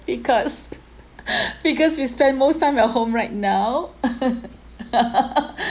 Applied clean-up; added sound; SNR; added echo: none; none; none; none.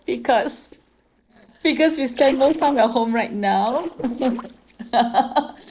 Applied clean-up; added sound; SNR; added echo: neural separator model SepFormer DNS4.